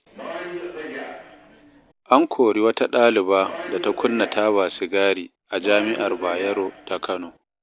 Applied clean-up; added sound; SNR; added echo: none; Subway, metro, underground; 12 dB; none.